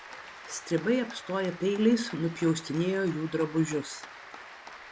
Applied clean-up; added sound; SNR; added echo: none; Applause; 16 dB; none.